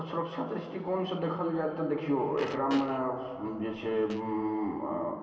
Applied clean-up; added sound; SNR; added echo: none; Fart; 14 dB; reverberation time 2.5 s.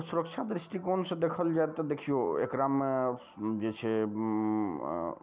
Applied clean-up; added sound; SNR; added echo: none; none; none; none.